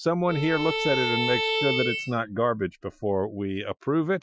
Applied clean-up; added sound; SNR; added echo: classical method Wiener filter.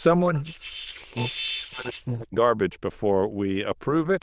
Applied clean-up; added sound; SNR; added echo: neural diffusion model UNIVERSE++.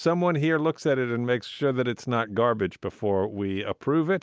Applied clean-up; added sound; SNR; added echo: none; none; none; none.